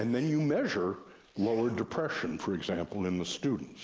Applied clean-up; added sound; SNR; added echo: neural mask model Resemble Enhance denoiser.